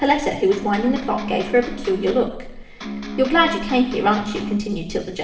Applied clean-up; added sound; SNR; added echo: none; Electric guitar; 9 dB; reverberation time 0.9 s.